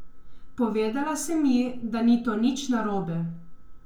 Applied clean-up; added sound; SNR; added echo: none; none; none; reverberation time 0.3 s.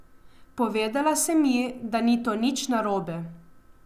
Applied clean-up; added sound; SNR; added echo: none; none; none; none.